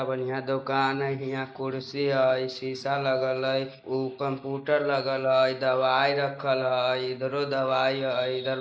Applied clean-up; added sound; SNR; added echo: neural mask model Resemble Enhance denoiser.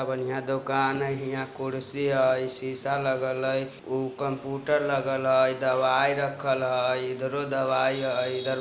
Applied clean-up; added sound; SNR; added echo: none; none; none; none.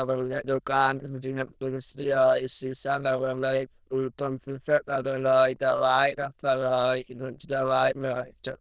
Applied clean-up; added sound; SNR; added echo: neural diffusion model UNIVERSE++.